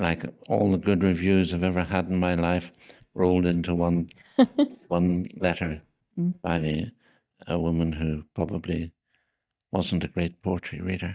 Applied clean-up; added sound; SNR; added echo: neural mask model DeepFilterNet 3.